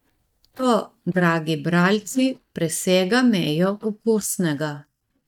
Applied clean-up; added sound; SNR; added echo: neural mask model DeepFilterNet 3.